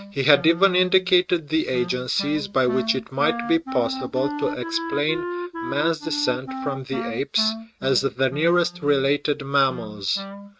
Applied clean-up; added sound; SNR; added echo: neural mask model RNNoise.